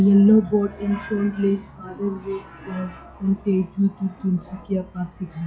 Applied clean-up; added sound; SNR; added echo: classical method log-MMSE.